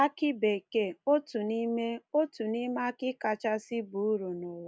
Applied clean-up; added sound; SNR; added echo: none; none; none; none.